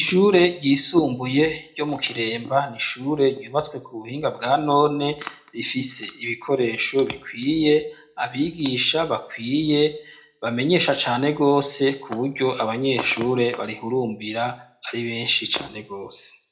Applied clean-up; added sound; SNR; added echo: none; none; none; reverberation time 0.3 s.